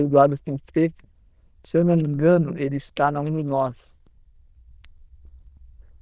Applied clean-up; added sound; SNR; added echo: neural diffusion model UNIVERSE++.